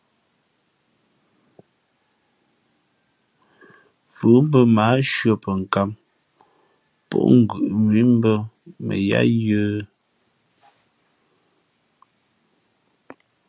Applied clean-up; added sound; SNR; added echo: none; none; none; none.